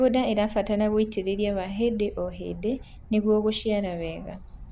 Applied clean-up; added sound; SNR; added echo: none; Wind; 17 dB; none.